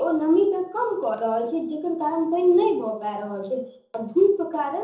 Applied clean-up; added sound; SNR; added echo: none; none; none; reverberation time 0.6 s.